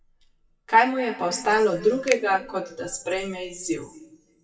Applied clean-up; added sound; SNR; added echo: classical method WPE with log-MMSE.